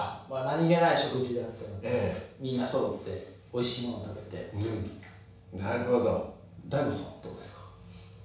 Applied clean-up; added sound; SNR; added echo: none; none; none; reverberation time 0.7 s.